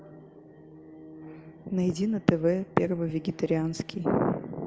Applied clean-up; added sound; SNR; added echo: none; none; none; none.